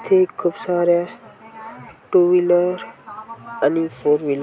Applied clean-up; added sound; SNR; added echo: none; none; none; none.